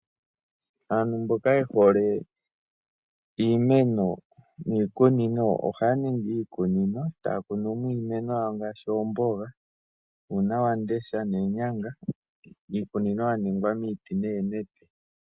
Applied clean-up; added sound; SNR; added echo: none; none; none; none.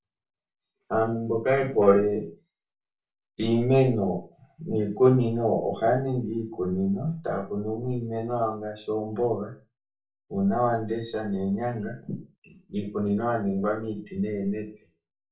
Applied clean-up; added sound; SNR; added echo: none; none; none; reverberation time 0.3 s.